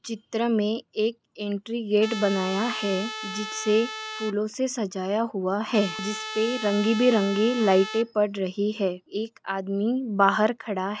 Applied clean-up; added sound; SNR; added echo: none; Trumpet; 10 dB; none.